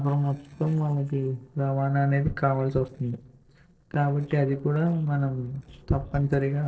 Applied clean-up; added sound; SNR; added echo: neural separator model SepFormer DNS4.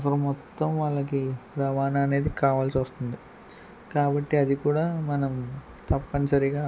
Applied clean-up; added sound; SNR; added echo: none; none; none; none.